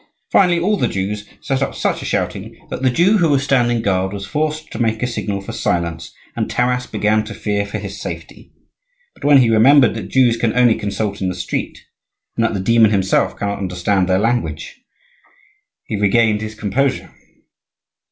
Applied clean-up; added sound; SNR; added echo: none; none; none; none.